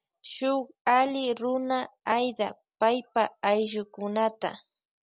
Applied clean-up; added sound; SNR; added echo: none; none; none; none.